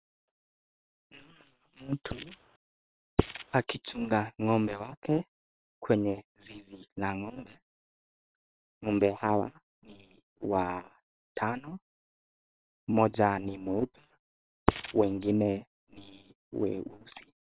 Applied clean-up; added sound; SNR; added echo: neural separator model SepFormer WHAM!.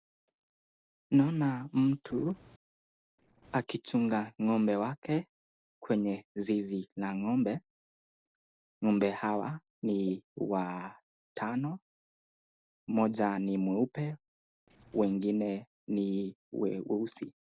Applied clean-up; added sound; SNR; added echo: neural separator model SepFormer DNS4.